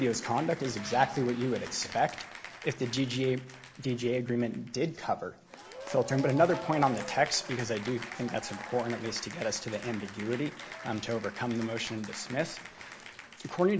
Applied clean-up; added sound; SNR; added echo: none; Applause / Cheering; 13 dB; none.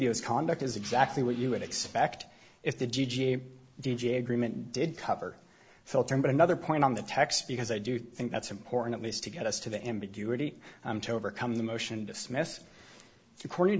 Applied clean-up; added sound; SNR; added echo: none; none; none; none.